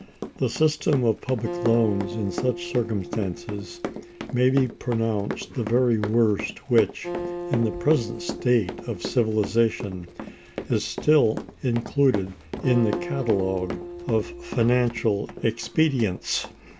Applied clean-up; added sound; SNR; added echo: none; Acoustic guitar + Run; 10 dB; none.